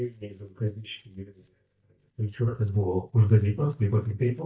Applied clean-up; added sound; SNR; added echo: neural mask model DeepFilterNet 3.